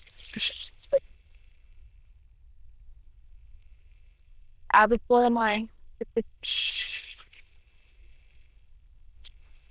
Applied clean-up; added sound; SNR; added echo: neural diffusion model UNIVERSE++.